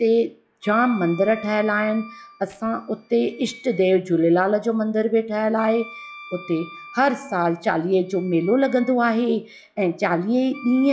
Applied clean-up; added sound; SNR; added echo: classical method log-MMSE.